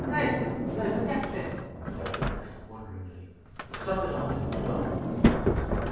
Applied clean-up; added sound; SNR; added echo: none; Sliding door; -4 dB; reverberation time 1.3 s.